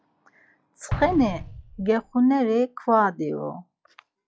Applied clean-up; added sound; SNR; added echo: classical method log-MMSE.